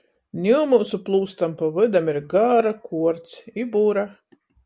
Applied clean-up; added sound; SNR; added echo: none; none; none; none.